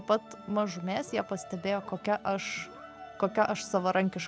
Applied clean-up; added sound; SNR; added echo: none; Brass instrument + Wind instrument, woodwind instrument; 20 dB; none.